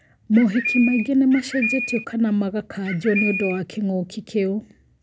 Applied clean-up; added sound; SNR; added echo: none; Bird; 6 dB; none.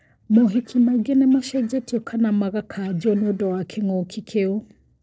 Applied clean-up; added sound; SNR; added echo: neural separator model SepFormer DNS4.